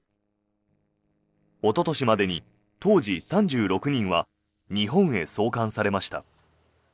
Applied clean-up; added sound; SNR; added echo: neural separator model SepFormer DNS4.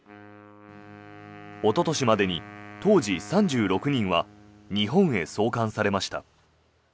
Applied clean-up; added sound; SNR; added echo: none; Wind instrument, woodwind instrument; 20 dB; none.